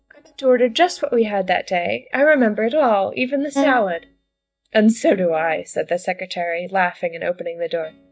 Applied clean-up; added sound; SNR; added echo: neural mask model DeepFilterNet 3.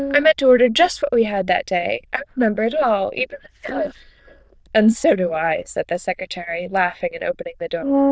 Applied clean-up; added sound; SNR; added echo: neural diffusion model UNIVERSE++.